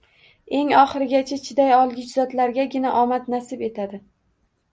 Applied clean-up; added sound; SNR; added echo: none; none; none; none.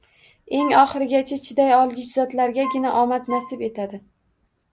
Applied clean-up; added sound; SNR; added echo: none; Wind instrument, woodwind instrument; 11 dB; none.